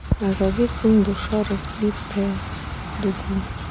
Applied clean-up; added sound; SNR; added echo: none; none; none; none.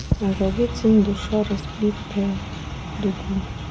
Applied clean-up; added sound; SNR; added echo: none; none; none; reverberation time 1.1 s.